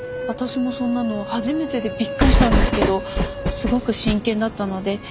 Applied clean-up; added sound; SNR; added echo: none; Train; -3 dB; none.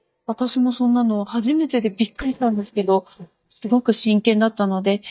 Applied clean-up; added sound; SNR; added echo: neural mask model DeepFilterNet 3.